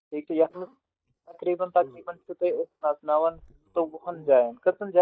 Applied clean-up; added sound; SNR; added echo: neural mask model DeepFilterNet 3.